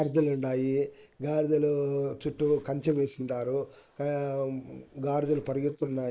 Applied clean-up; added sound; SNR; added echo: neural mask model Resemble Enhance denoiser.